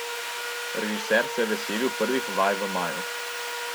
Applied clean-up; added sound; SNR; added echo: none; Sawing; 3 dB; none.